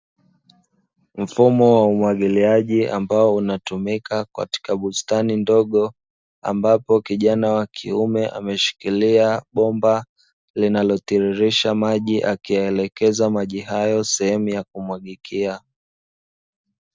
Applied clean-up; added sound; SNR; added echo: none; none; none; none.